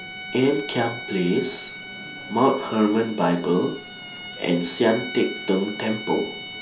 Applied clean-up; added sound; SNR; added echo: none; Bowed string instrument; 12 dB; none.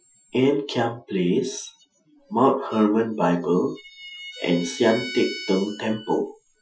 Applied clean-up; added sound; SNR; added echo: classical method Wiener filter.